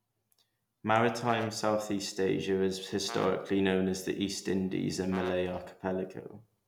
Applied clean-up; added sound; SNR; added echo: none; Brass instrument; 16 dB; none.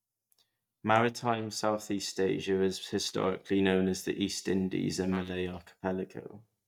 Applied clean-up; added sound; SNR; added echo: neural mask model DeepFilterNet 3.